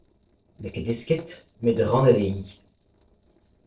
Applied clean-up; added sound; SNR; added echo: neural separator model SepFormer DNS4.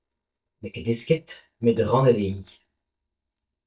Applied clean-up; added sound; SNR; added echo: neural mask model DeepFilterNet 3.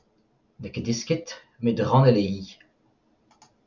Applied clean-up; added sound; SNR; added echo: none; none; none; none.